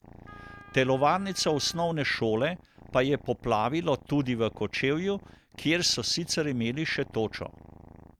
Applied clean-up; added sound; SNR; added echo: none; Purr + Wind instrument, woodwind instrument; 20 dB; none.